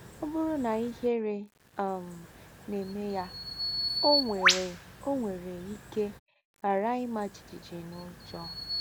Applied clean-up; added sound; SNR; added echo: none; Bird vocalization, bird call, bird song; 2 dB; none.